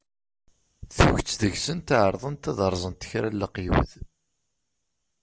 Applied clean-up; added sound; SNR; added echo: none; none; none; none.